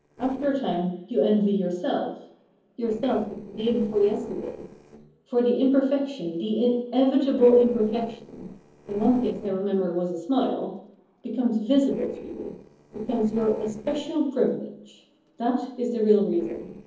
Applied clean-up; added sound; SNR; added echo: neural separator model SepFormer DNS4.